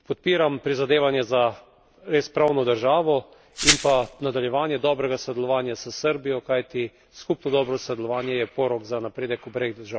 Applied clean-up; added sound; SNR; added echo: none; Glass; 1 dB; none.